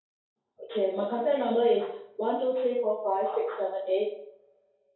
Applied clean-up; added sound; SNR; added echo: none; none; none; reverberation time 2.4 s.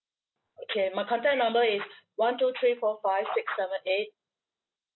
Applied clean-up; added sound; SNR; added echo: none; none; none; none.